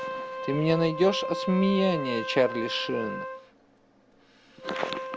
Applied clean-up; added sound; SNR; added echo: none; Wind instrument, woodwind instrument; 7 dB; none.